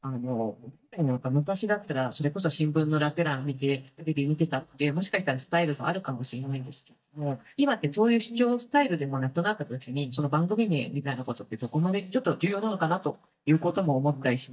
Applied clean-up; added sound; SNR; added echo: neural mask model DeepFilterNet 3.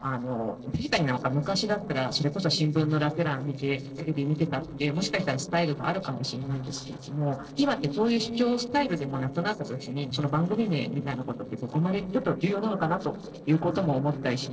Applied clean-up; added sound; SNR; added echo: neural separator model SepFormer DNS4.